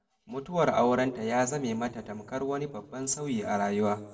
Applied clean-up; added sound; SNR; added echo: none; none; none; reverberation time 1.2 s.